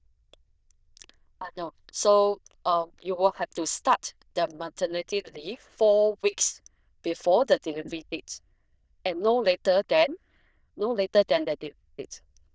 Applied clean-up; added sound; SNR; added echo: neural diffusion model UNIVERSE++.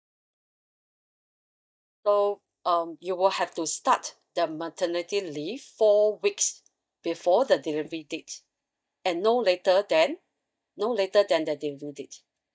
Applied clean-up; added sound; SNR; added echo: neural mask model DeepFilterNet 3.